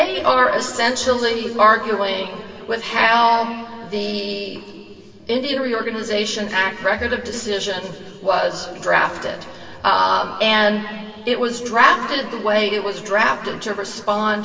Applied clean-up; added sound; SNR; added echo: none; none; none; reverberation time 2.5 s.